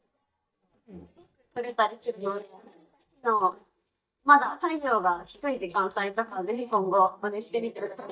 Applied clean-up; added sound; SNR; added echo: neural mask model DeepFilterNet 3.